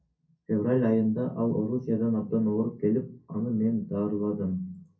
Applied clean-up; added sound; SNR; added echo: none; none; none; reverberation time 0.3 s.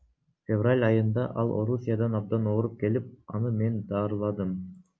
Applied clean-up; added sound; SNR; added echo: none; none; none; none.